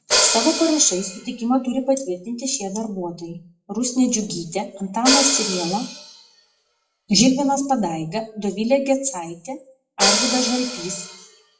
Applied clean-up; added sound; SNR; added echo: classical method WPE with log-MMSE.